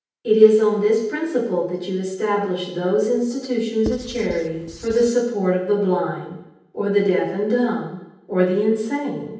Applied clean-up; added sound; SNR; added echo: none; Writing; 14 dB; reverberation time 0.9 s.